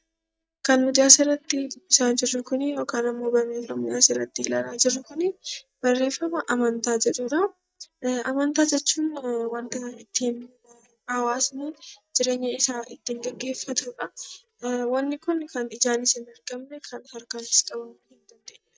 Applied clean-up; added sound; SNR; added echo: neural mask model DeepFilterNet 3.